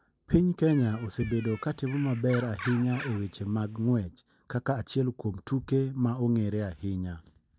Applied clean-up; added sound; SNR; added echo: none; Bird; 16 dB; none.